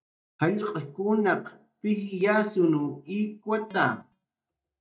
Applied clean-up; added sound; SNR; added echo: neural mask model DeepFilterNet 3.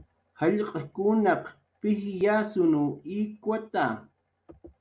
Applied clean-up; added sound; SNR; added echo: none; none; none; none.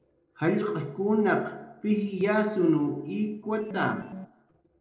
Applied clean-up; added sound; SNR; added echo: neural separator model SepFormer DNS4.